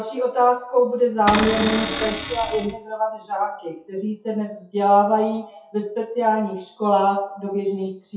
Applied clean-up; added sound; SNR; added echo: classical method WPE with log-MMSE.